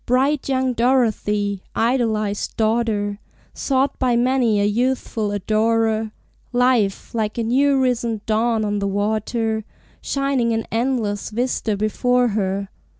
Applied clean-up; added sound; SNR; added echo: none; none; none; none.